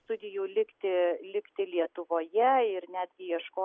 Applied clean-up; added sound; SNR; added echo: none; none; none; none.